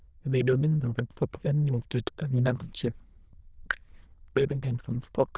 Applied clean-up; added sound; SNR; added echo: neural diffusion model UNIVERSE++.